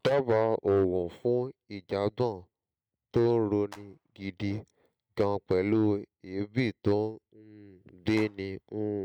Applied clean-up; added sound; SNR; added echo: neural mask model RNNoise.